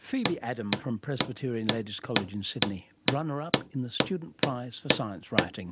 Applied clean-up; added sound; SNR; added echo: none; Hammer; -1 dB; none.